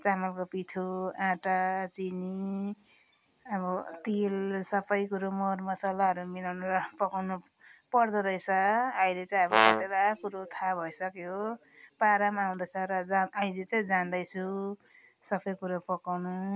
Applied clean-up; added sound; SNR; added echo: none; Brass instrument; -5 dB; none.